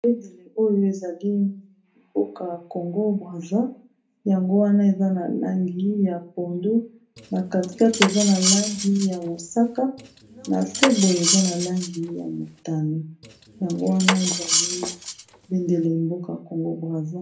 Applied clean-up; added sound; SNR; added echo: none; Cutlery, silverware; 4 dB; reverberation time 0.3 s.